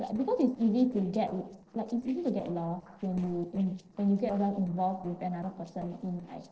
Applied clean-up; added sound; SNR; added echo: neural separator model SepFormer DNS4.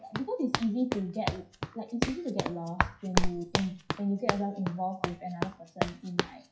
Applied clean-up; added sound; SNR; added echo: classical method WPE with log-MMSE.